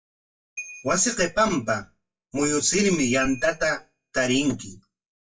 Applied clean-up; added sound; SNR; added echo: classical method WPE with log-MMSE.